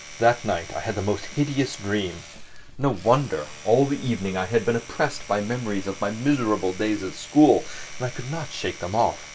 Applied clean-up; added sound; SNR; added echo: none; Domestic sounds, home sounds; 18 dB; none.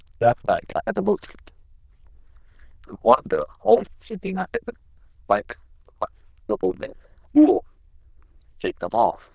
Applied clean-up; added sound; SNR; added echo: neural diffusion model UNIVERSE++.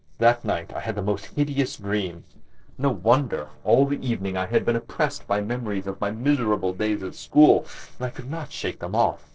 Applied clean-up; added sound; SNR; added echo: neural separator model SepFormer DNS4.